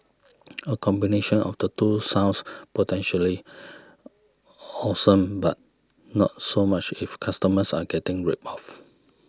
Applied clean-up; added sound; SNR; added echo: none; none; none; none.